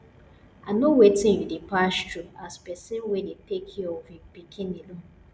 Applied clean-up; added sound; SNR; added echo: none; none; none; none.